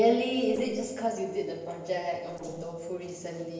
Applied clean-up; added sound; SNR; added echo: neural separator model SepFormer DNS4.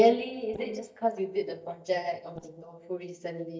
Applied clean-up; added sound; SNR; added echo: neural mask model DeepFilterNet 3.